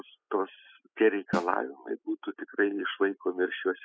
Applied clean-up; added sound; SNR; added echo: classical method spectral subtraction.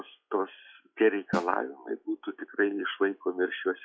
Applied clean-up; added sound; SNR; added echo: classical method log-MMSE.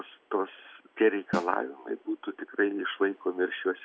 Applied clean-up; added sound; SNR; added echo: none; Snare drum; 10 dB; none.